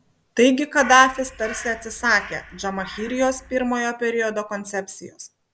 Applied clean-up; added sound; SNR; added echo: none; Crow; 15 dB; none.